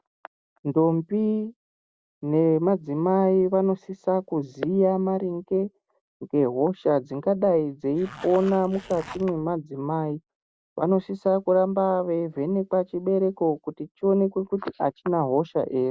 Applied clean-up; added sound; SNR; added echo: none; Zipper (clothing); 18 dB; none.